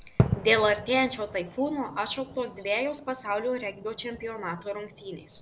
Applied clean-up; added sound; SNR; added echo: none; Fireworks; 6 dB; none.